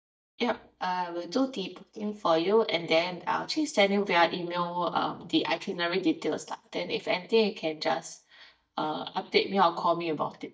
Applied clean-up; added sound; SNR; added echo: neural mask model DeepFilterNet 3.